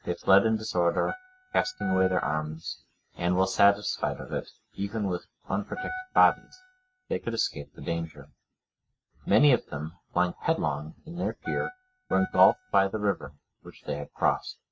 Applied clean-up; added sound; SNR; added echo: neural mask model RNNoise.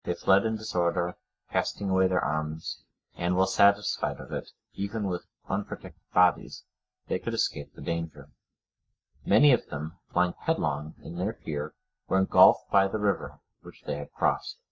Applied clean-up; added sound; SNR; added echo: neural mask model DeepFilterNet 3.